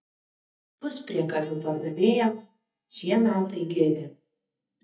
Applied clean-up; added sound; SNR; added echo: neural mask model DeepFilterNet 3.